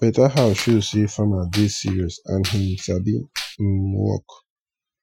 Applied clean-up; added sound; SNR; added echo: classical method Wiener filter.